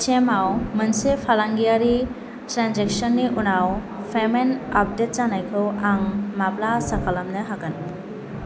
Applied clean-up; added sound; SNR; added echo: none; none; none; none.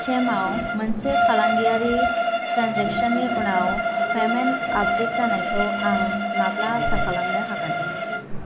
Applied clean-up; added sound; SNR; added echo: none; Bowed string instrument; -2 dB; none.